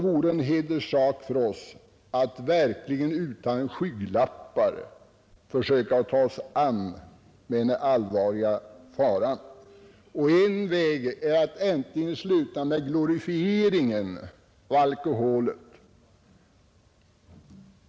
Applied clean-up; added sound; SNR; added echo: none; none; none; none.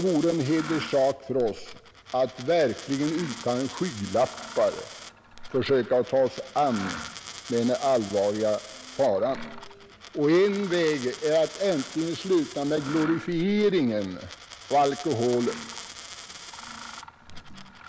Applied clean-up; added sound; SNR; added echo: none; Mechanisms + Coin (dropping); 14 dB; none.